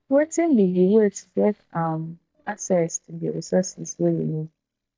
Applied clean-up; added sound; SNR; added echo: neural mask model DeepFilterNet 3.